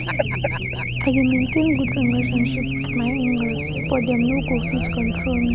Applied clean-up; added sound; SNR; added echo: none; Race car, auto racing / Alarm; 1 dB; none.